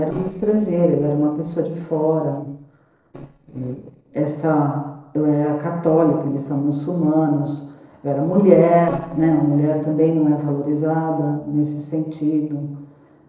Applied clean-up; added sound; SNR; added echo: neural separator model SepFormer DNS4.